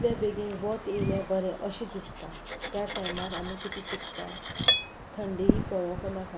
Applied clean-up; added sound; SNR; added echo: none; Cutlery, silverware + Wind; -2 dB; none.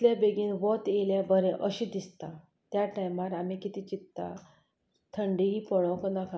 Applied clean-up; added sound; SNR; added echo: none; none; none; none.